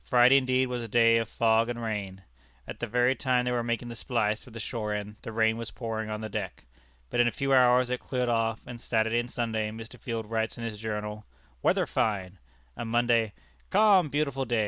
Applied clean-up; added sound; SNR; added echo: none; none; none; none.